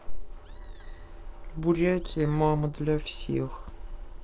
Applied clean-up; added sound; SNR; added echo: neural separator model SepFormer DNS4.